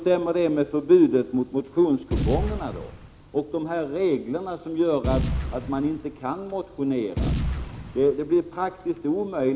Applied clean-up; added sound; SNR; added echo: none; Boom; 5 dB; none.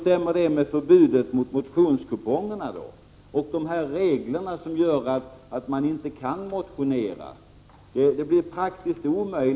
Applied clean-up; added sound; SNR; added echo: none; none; none; none.